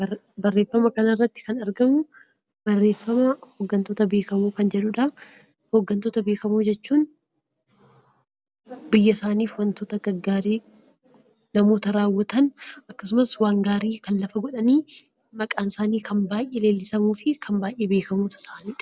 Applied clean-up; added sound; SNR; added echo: none; none; none; none.